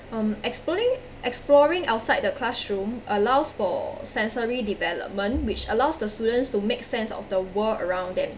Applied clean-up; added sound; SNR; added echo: none; none; none; none.